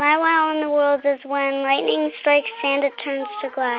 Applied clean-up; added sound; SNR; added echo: none; none; none; none.